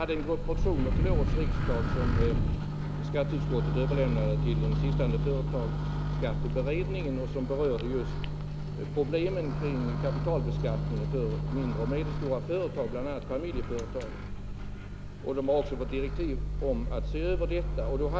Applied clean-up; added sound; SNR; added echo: none; Microwave oven; -3 dB; none.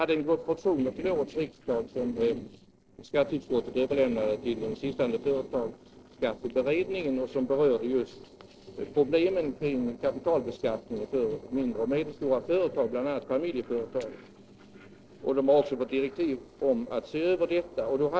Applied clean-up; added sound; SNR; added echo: neural separator model SepFormer DNS4.